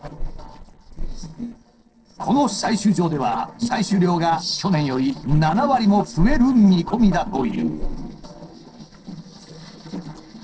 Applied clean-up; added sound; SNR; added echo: neural separator model SepFormer DNS4.